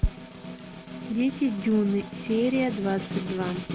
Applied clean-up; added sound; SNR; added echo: none; Snare drum; 9 dB; none.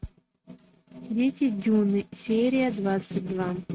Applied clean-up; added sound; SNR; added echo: neural mask model RNNoise.